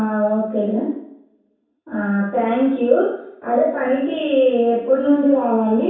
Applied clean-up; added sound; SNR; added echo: none; none; none; reverberation time 0.7 s.